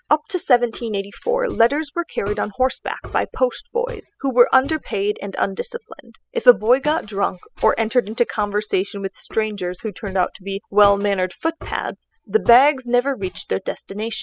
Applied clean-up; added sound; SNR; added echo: classical method spectral subtraction.